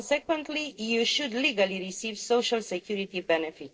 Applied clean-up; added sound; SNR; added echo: neural separator model SepFormer DNS4.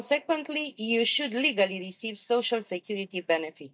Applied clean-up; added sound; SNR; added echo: neural mask model DeepFilterNet 3.